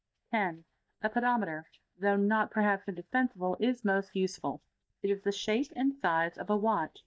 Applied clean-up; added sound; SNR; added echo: neural mask model DeepFilterNet 3.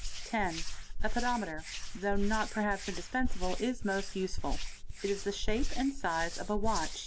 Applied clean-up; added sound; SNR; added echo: none; Hands; -1 dB; none.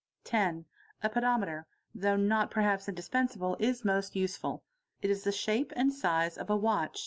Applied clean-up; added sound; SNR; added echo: none; none; none; none.